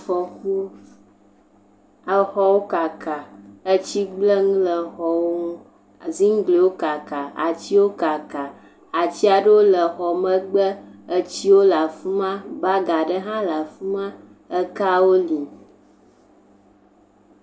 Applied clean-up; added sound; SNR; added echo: none; none; none; none.